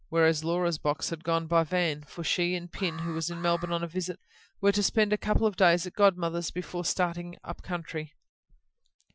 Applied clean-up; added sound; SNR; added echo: classical method Wiener filter.